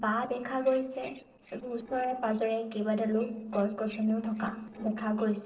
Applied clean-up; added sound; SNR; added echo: neural separator model SepFormer DNS4.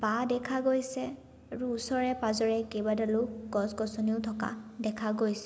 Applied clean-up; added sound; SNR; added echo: none; none; none; none.